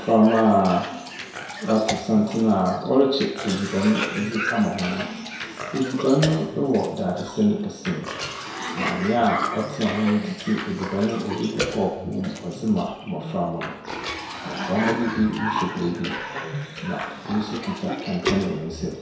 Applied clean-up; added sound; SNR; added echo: none; Cough; 8 dB; reverberation time 0.7 s.